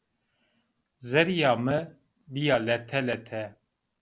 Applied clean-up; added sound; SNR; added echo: none; none; none; none.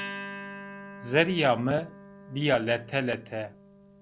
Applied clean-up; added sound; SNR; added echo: none; Acoustic guitar; 14 dB; none.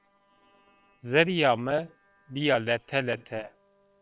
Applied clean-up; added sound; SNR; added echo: neural separator model SepFormer WHAM!.